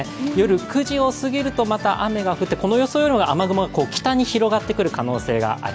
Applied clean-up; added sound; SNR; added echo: none; none; none; none.